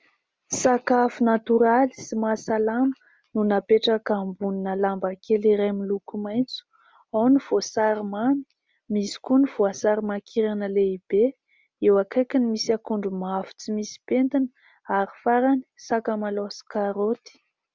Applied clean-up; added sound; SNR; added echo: none; none; none; none.